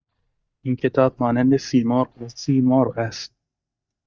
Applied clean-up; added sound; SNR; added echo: neural mask model DeepFilterNet 3.